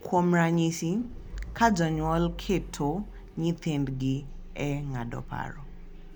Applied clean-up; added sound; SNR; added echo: none; Idling / Engine starting / Motor vehicle (road); 13 dB; none.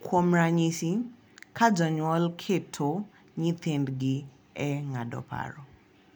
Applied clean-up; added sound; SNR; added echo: none; none; none; none.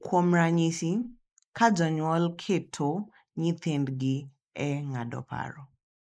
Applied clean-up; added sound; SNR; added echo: neural mask model Resemble Enhance denoiser.